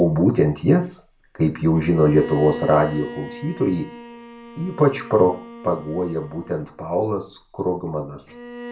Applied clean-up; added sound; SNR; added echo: none; Bowed string instrument; 17 dB; reverberation time 0.3 s.